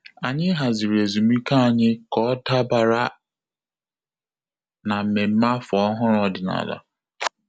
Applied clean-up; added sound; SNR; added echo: none; none; none; none.